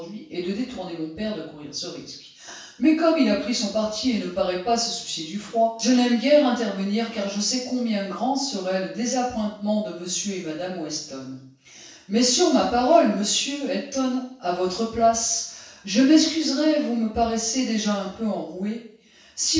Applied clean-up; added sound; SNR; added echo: none; none; none; reverberation time 0.7 s.